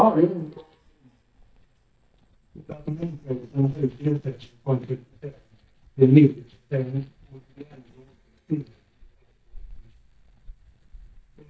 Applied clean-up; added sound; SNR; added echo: neural mask model DeepFilterNet 3.